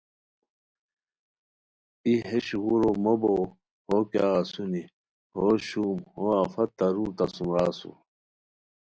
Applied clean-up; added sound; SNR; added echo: none; none; none; none.